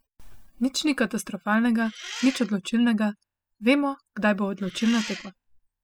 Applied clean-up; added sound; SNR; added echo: classical method spectral subtraction.